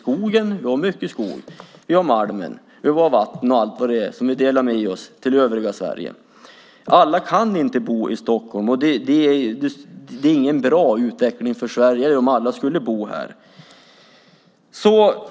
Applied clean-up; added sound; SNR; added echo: none; none; none; none.